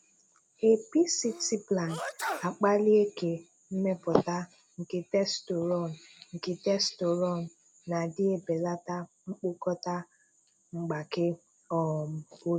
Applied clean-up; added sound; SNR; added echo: none; Sneeze; 10 dB; none.